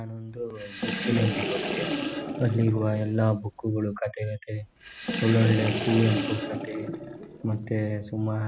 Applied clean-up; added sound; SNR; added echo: none; Sink (filling or washing) / Water; 5 dB; none.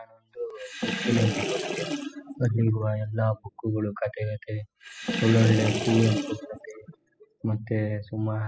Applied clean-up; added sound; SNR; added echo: classical method spectral subtraction.